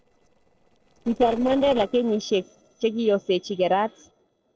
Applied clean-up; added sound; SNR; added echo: neural separator model SepFormer DNS4.